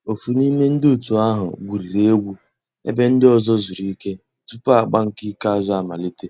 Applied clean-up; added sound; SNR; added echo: none; none; none; none.